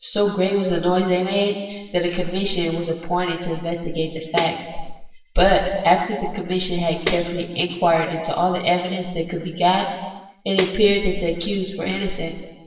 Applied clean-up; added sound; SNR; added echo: none; Tambourine; 4 dB; reverberation time 1.3 s.